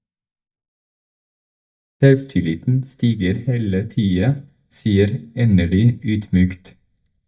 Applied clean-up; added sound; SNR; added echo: neural mask model DeepFilterNet 3.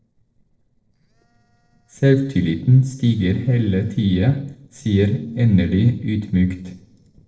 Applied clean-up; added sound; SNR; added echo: neural separator model SepFormer DNS4.